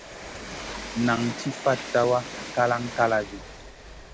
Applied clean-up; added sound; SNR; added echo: none; Train; 11 dB; none.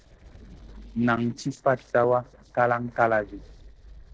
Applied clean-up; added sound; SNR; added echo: neural separator model SepFormer DNS4.